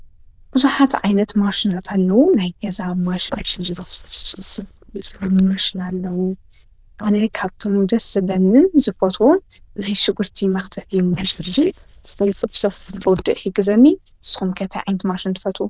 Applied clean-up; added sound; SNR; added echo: neural diffusion model UNIVERSE++.